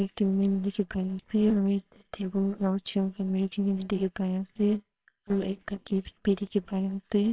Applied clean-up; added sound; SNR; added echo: neural separator model SepFormer WHAMR!.